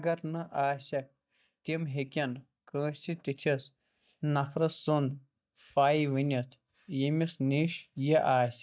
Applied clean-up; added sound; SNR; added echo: neural mask model DeepFilterNet 3.